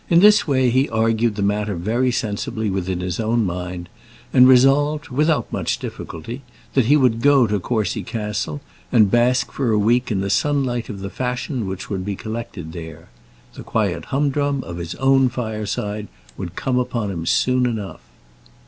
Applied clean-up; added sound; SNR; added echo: none; none; none; none.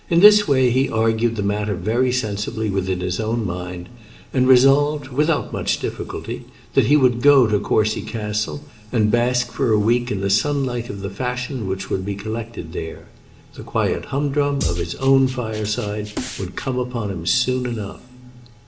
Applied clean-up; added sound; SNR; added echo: none; Drum kit; 8 dB; reverberation time 2.6 s.